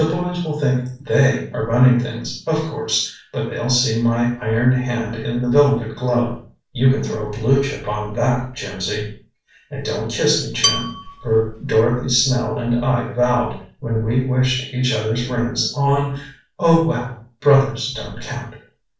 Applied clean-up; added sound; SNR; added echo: none; Dishes, pots, and pans / Glass / Bell; 5 dB; reverberation time 0.3 s.